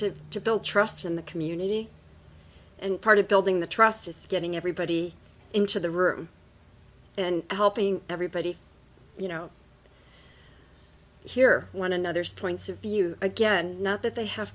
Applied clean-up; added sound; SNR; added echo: none; none; none; none.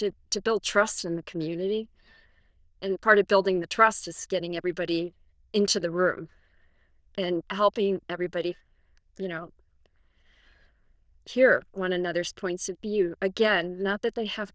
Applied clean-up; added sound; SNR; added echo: neural diffusion model UNIVERSE++.